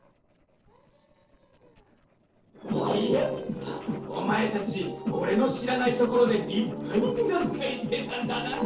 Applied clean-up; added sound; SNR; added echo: neural separator model SepFormer DNS4.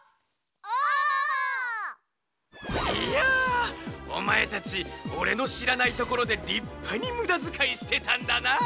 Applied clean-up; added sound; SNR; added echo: none; none; none; none.